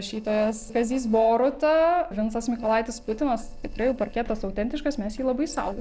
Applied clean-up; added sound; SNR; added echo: neural separator model SepFormer DNS4.